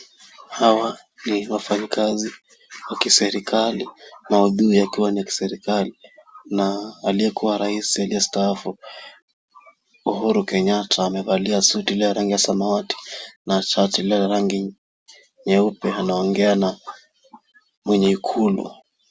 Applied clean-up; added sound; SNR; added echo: none; none; none; none.